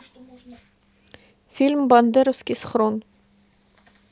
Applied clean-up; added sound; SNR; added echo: none; none; none; none.